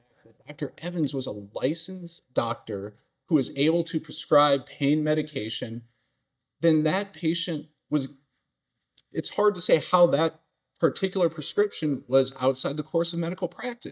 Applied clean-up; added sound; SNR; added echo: neural mask model DeepFilterNet 3.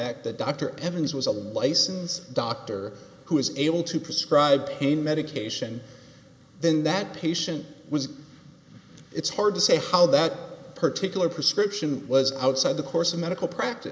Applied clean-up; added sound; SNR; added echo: neural mask model Resemble Enhance denoiser.